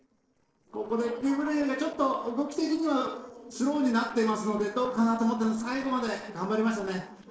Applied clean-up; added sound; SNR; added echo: neural separator model SepFormer DNS4.